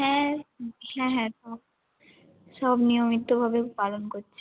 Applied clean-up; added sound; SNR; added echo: none; none; none; none.